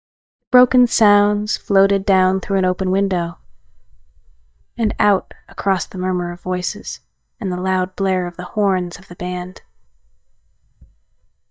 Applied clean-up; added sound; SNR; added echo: neural mask model DeepFilterNet 3.